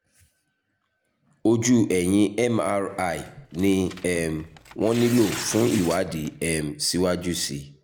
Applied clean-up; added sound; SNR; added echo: none; Tearing; 15 dB; none.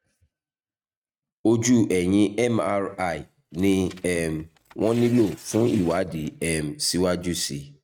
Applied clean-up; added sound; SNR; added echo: neural mask model RNNoise.